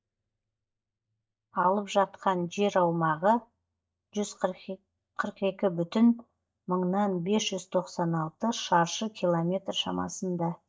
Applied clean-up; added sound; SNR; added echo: neural mask model DeepFilterNet 3.